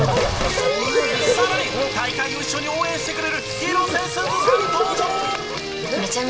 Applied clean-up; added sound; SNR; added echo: none; Frying (food); 13 dB; reverberation time 0.6 s.